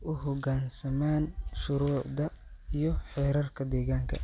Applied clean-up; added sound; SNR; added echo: none; none; none; none.